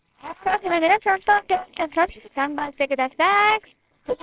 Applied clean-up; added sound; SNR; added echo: neural separator model SepFormer WHAMR!.